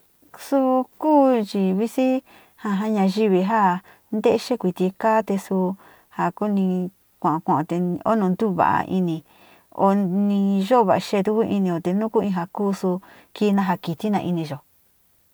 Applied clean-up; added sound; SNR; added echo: none; none; none; none.